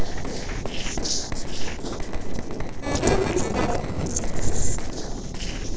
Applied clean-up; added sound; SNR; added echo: neural separator model SepFormer DNS4.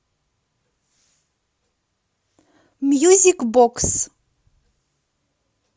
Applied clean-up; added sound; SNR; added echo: none; none; none; none.